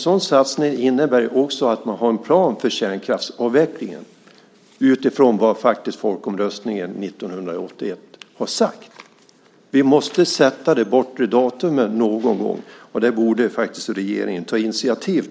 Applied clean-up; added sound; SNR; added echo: none; none; none; none.